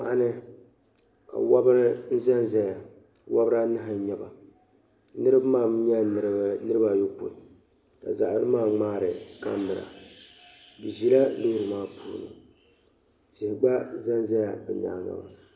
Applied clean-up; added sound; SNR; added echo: none; none; none; none.